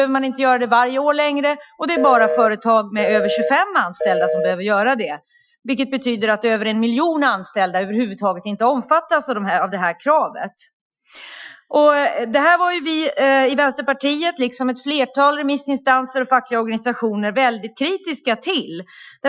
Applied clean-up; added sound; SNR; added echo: classical method Wiener filter.